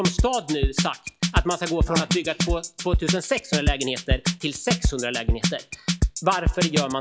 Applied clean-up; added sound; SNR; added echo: classical method log-MMSE.